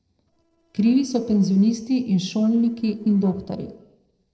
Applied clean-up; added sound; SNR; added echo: neural separator model SepFormer DNS4.